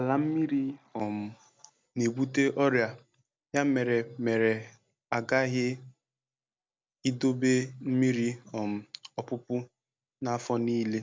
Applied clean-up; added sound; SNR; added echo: none; none; none; none.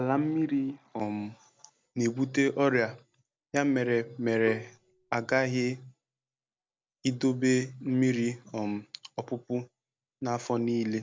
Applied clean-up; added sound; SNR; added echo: none; Bowed string instrument; 15 dB; none.